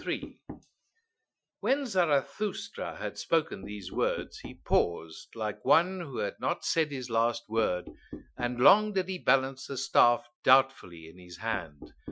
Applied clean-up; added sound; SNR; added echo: classical method Wiener filter.